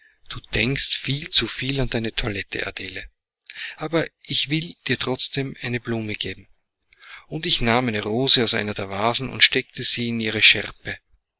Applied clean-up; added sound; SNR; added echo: neural mask model Resemble Enhance denoiser.